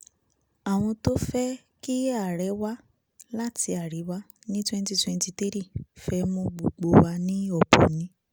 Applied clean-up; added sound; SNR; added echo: none; none; none; none.